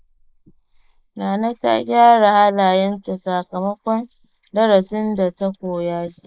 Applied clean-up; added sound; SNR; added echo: neural mask model Resemble Enhance denoiser.